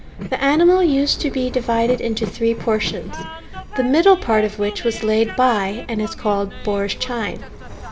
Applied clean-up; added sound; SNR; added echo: none; Train; 14 dB; reverberation time 0.5 s.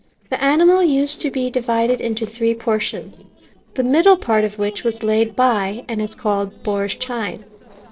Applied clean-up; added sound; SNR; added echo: neural separator model SepFormer DNS4.